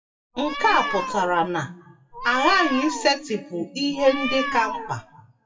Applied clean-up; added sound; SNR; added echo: classical method WPE with log-MMSE.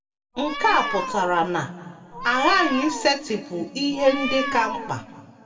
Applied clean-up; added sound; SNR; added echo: none; Meow; 7 dB; reverberation time 1.7 s.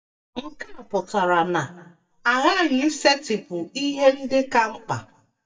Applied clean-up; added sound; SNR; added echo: neural mask model DeepFilterNet 3.